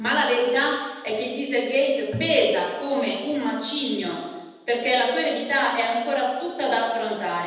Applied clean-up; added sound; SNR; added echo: none; none; none; reverberation time 1.1 s.